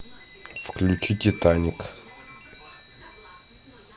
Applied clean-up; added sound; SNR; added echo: none; Chime; 18 dB; none.